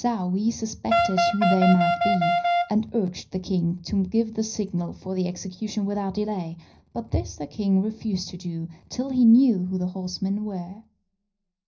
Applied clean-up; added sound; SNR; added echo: none; Wind instrument, woodwind instrument; -3 dB; reverberation time 0.4 s.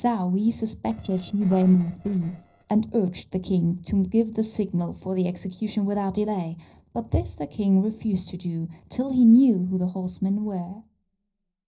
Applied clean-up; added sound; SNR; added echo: neural separator model SepFormer DNS4.